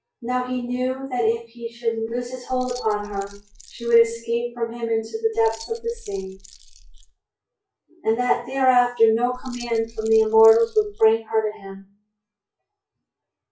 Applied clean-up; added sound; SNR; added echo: classical method WPE with log-MMSE.